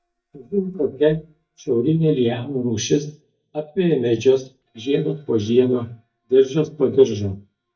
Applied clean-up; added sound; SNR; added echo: neural mask model DeepFilterNet 3.